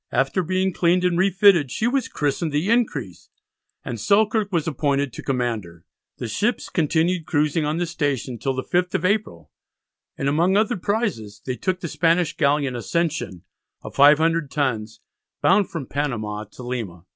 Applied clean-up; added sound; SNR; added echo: none; none; none; none.